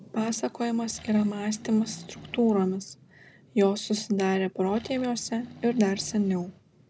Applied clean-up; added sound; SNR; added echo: none; Accelerating, revving, vroom; 19 dB; none.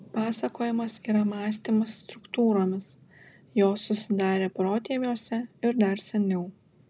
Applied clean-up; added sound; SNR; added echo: none; none; none; none.